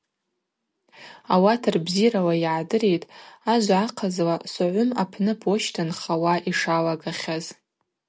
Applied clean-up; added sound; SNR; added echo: none; none; none; none.